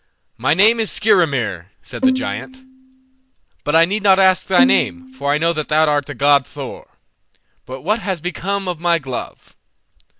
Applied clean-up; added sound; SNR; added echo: none; Bowed string instrument; 3 dB; none.